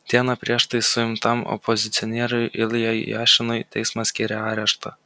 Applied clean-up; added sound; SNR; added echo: none; none; none; none.